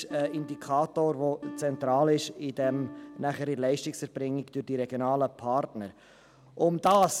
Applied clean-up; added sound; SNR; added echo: none; Acoustic guitar; 15 dB; none.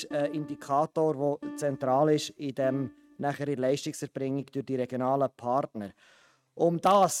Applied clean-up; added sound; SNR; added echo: neural mask model RNNoise.